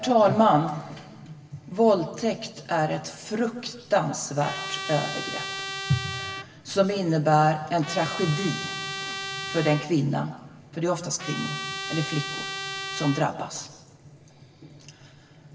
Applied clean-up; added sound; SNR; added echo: none; Trumpet; 7 dB; reverberation time 1.3 s.